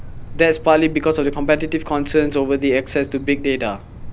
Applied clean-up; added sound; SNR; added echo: none; Cricket; 12 dB; none.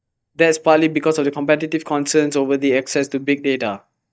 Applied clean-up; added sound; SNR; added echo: neural mask model DeepFilterNet 3.